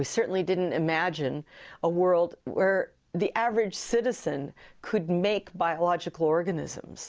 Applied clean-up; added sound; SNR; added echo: none; none; none; none.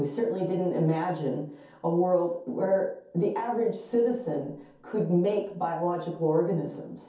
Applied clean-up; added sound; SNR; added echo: none; none; none; reverberation time 0.6 s.